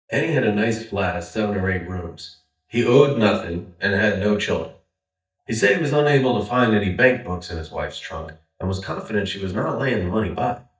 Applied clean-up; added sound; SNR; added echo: neural mask model DeepFilterNet 3.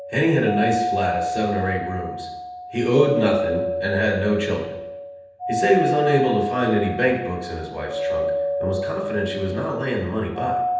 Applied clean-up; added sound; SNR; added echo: none; Doorbell; 3 dB; reverberation time 0.9 s.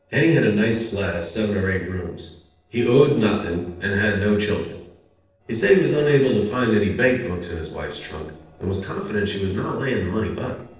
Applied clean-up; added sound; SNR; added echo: neural separator model SepFormer DNS4.